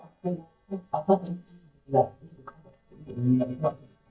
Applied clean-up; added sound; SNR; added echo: neural mask model DeepFilterNet 3.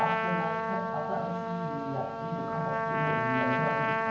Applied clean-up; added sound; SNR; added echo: none; Trumpet; -3 dB; reverberation time 0.9 s.